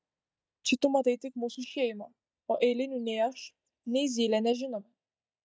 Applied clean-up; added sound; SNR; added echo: neural mask model DeepFilterNet 3.